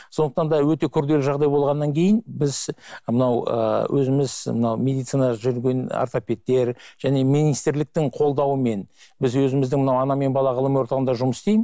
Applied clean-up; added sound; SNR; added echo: none; none; none; none.